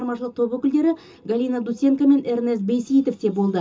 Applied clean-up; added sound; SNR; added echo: none; none; none; reverberation time 0.2 s.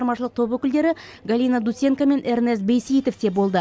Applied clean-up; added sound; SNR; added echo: none; none; none; none.